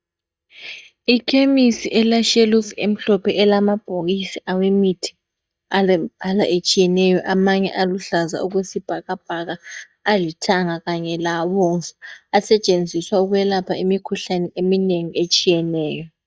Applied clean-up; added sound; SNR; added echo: neural mask model DeepFilterNet 3.